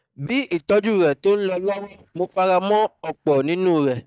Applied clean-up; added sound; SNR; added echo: neural mask model DeepFilterNet 3.